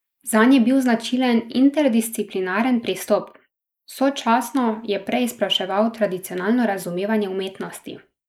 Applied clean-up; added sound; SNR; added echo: neural mask model Resemble Enhance denoiser.